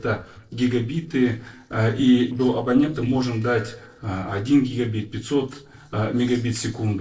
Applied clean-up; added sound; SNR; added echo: neural separator model SepFormer DNS4.